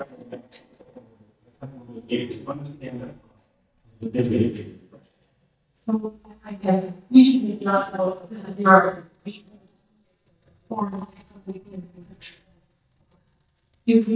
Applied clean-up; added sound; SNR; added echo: neural mask model DeepFilterNet 3.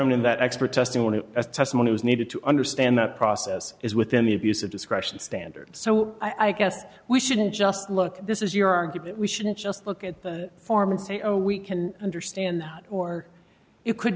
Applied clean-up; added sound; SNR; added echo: none; none; none; none.